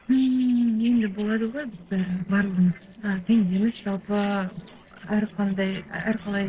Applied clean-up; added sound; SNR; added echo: neural separator model SepFormer DNS4.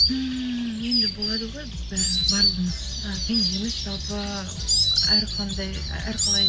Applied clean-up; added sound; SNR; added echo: none; Insect; -3 dB; reverberation time 1.5 s.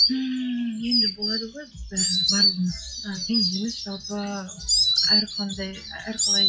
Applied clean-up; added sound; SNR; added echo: classical method WPE with log-MMSE.